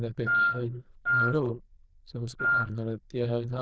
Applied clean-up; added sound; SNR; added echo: neural diffusion model UNIVERSE++.